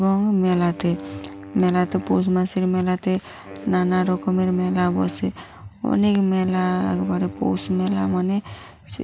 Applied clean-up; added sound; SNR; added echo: none; Wind instrument, woodwind instrument; 17 dB; none.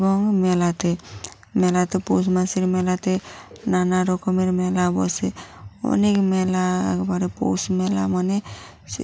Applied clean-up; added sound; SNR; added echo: none; none; none; none.